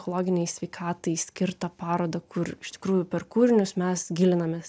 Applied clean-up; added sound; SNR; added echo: none; none; none; none.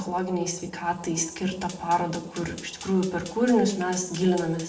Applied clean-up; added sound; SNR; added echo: none; Fire; 20 dB; reverberation time 0.5 s.